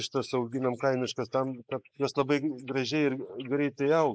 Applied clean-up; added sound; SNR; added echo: neural mask model Resemble Enhance denoiser.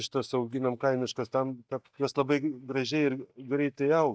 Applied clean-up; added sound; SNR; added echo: neural mask model DeepFilterNet 3.